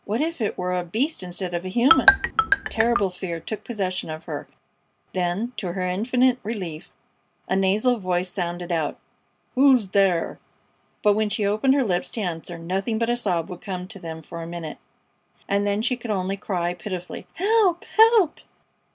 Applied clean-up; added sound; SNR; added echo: none; Marimba, xylophone; -3 dB; none.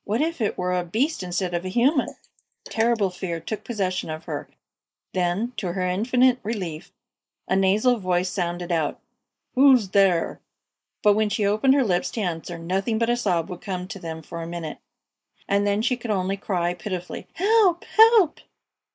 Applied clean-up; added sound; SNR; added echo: neural mask model Resemble Enhance denoiser.